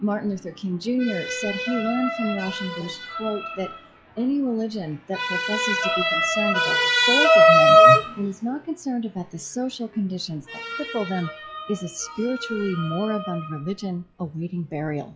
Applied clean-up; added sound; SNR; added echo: classical method log-MMSE.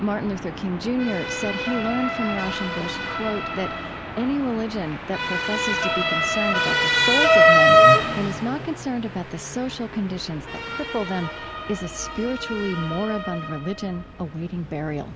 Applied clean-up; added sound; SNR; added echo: none; Motor vehicle (road) / Siren; -5 dB; none.